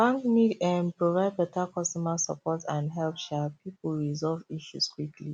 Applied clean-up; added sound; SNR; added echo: none; none; none; none.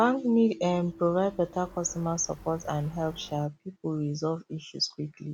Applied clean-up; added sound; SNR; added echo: none; Keyboard (musical) + Motorcycle; 20 dB; none.